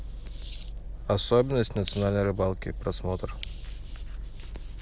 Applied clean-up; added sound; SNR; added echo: none; none; none; none.